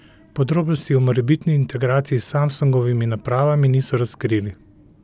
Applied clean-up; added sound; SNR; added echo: none; none; none; none.